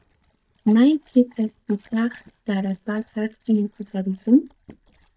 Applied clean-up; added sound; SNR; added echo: neural mask model DeepFilterNet 3.